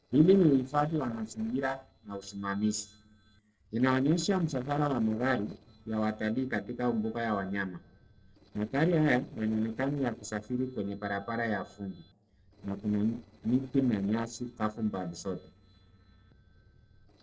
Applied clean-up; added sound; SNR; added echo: neural separator model SepFormer DNS4.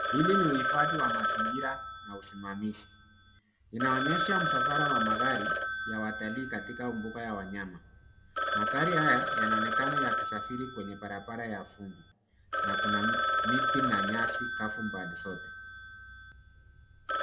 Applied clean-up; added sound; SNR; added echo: none; Telephone; -3 dB; reverberation time 0.5 s.